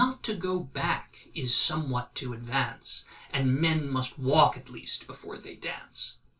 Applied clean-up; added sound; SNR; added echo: none; none; none; reverberation time 0.2 s.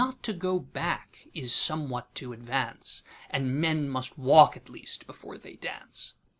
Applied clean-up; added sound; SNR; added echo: none; none; none; none.